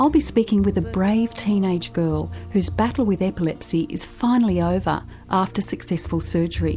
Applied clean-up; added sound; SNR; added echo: none; none; none; none.